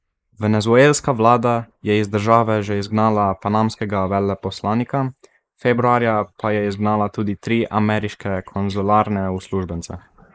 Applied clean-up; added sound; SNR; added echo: neural mask model Resemble Enhance denoiser.